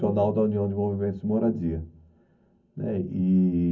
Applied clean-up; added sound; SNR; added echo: none; none; none; reverberation time 0.3 s.